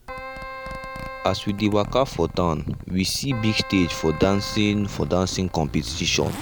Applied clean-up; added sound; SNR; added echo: none; Keyboard (musical) + Zipper (clothing); 11 dB; none.